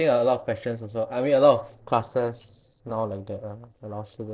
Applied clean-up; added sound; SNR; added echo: neural separator model SepFormer DNS4.